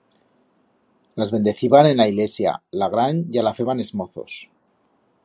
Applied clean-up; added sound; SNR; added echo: none; none; none; none.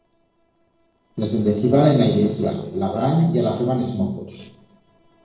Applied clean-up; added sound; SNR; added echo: neural separator model SepFormer DNS4.